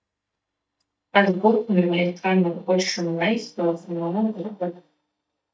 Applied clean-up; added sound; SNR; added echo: neural mask model DeepFilterNet 3.